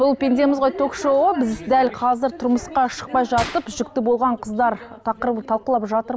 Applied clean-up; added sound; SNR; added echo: none; Gunshot, gunfire; 17 dB; none.